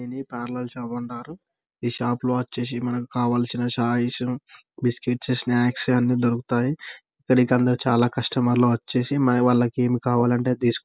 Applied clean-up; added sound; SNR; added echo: none; none; none; none.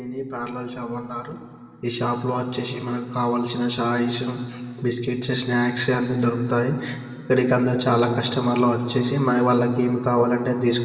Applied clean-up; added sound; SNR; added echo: none; none; none; reverberation time 2.5 s.